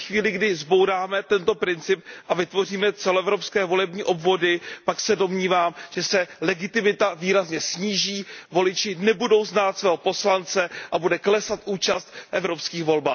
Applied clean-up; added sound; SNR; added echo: none; none; none; none.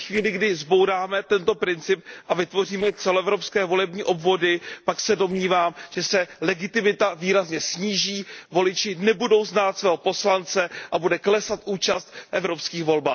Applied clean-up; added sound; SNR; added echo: neural separator model SepFormer DNS4.